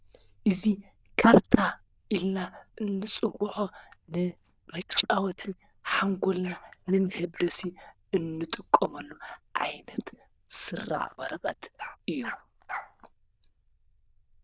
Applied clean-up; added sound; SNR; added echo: neural diffusion model UNIVERSE++.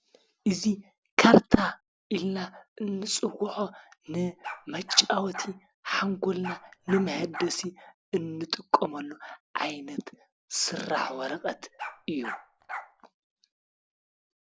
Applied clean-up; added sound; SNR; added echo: none; Bark; 12 dB; none.